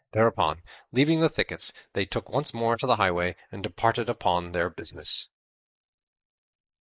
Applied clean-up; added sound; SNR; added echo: neural mask model Resemble Enhance denoiser.